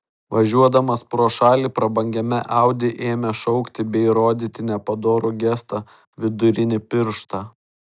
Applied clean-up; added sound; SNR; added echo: none; none; none; none.